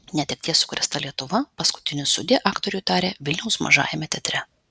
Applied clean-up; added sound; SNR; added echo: none; none; none; none.